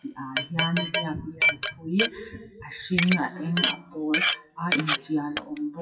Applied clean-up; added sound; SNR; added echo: classical method WPE with log-MMSE.